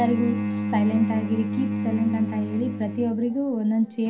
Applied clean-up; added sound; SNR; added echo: none; Bowed string instrument; 3 dB; reverberation time 0.3 s.